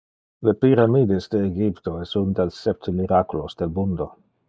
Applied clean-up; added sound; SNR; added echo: neural mask model DeepFilterNet 3.